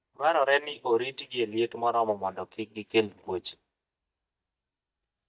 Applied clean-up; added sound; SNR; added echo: neural mask model DeepFilterNet 3.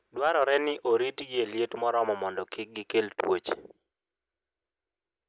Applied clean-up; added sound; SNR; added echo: none; none; none; none.